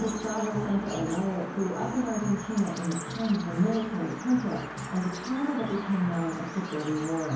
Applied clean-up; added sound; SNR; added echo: none; Bird vocalization, bird call, bird song; 11 dB; reverberation time 2.2 s.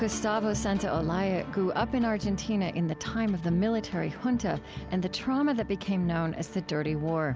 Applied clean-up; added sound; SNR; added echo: none; none; none; none.